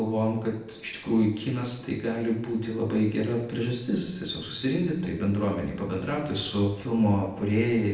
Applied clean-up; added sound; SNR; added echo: neural separator model SepFormer DNS4.